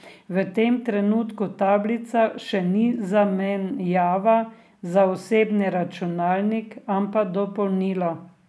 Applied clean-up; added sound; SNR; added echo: none; none; none; none.